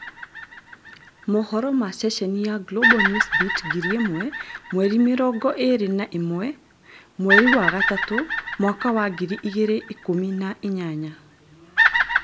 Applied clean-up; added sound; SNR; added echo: none; Bird vocalization, bird call, bird song; 2 dB; none.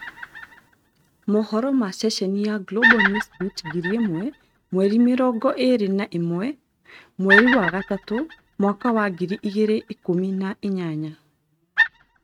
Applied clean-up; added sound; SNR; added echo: neural mask model RNNoise.